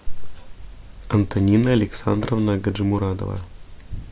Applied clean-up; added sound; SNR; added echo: none; none; none; none.